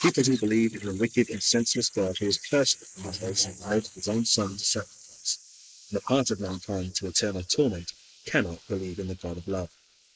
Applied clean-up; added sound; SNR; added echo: neural mask model Resemble Enhance denoiser.